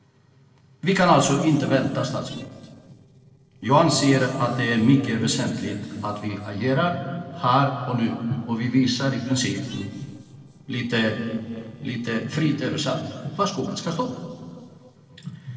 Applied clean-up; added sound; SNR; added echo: neural separator model SepFormer DNS4.